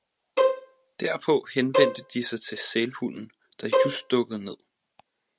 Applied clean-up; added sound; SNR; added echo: none; Bowed string instrument; -2 dB; none.